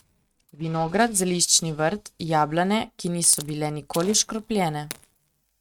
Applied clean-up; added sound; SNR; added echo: neural mask model RNNoise.